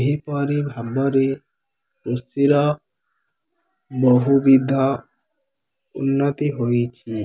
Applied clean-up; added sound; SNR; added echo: none; none; none; none.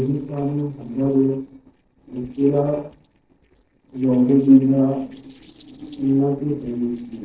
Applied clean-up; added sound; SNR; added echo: neural separator model SepFormer DNS4.